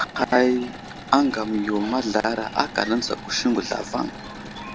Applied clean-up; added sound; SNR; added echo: none; Engine / Mechanisms; 14 dB; none.